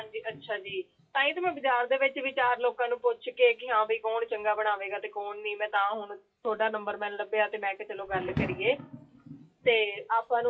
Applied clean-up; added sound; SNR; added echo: classical method WPE with log-MMSE.